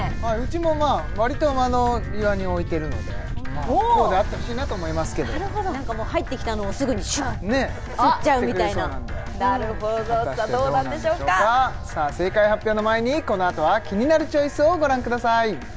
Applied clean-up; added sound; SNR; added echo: none; Thunder; 7 dB; none.